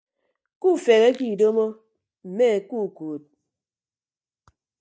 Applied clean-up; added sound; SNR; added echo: neural mask model DeepFilterNet 3.